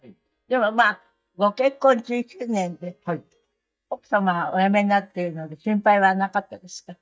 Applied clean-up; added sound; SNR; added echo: neural mask model DeepFilterNet 3.